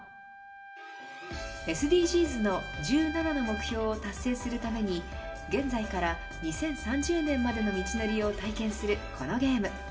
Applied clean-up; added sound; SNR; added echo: none; Trumpet; 13 dB; reverberation time 0.6 s.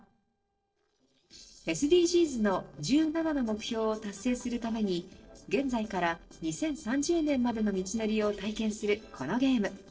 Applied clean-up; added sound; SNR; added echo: neural separator model SepFormer DNS4.